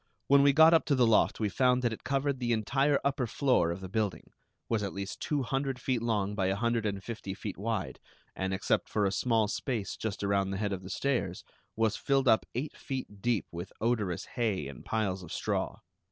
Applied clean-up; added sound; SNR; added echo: none; none; none; none.